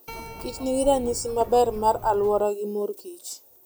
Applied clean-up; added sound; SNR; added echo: none; Keyboard (musical); 14 dB; none.